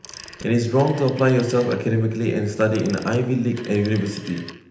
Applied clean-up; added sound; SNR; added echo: none; Telephone; 19 dB; reverberation time 0.8 s.